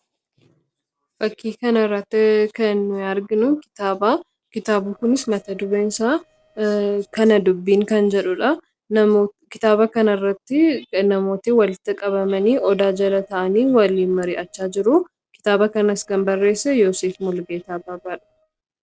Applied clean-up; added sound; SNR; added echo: neural separator model SepFormer DNS4.